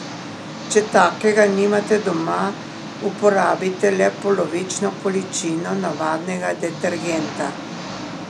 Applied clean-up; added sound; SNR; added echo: none; Engine; 11 dB; none.